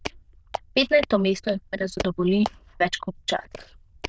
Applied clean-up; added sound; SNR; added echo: neural diffusion model UNIVERSE++.